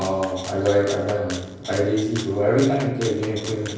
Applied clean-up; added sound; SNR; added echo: none; Rattle (instrument); 16 dB; reverberation time 0.9 s.